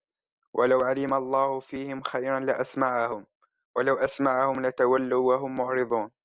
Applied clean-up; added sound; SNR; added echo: none; none; none; none.